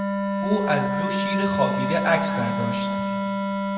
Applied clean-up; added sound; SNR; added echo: none; Wind instrument, woodwind instrument; -3 dB; reverberation time 2.1 s.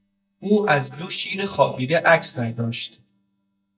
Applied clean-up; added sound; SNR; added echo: neural mask model DeepFilterNet 3.